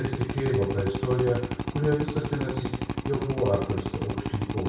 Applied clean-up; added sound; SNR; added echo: none; Drill; 3 dB; reverberation time 0.6 s.